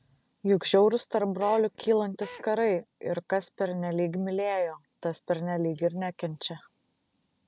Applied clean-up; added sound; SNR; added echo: none; Drill; 18 dB; none.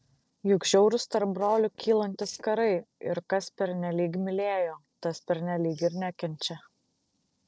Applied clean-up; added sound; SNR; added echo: neural separator model SepFormer DNS4.